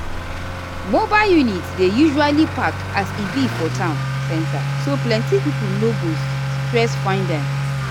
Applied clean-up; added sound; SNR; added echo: none; Accelerating, revving, vroom / Motor vehicle (road); 2 dB; none.